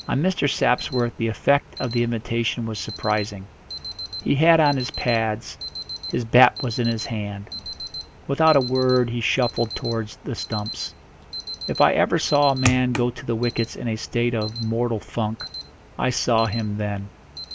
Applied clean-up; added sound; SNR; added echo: none; Alarm; 12 dB; none.